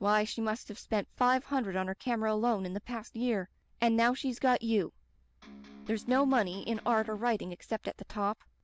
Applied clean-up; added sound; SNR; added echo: none; Electric guitar; 18 dB; none.